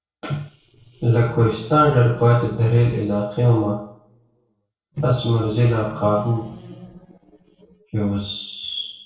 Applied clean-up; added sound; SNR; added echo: neural separator model SepFormer DNS4.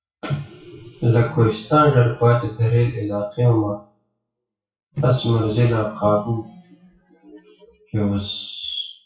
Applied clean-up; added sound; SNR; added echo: classical method WPE with log-MMSE.